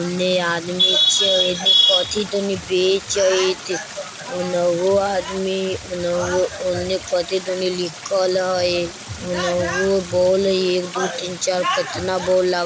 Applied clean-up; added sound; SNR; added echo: none; Stream; 16 dB; none.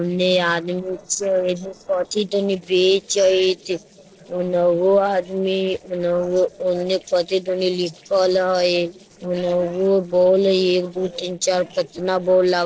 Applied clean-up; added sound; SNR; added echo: neural separator model SepFormer DNS4.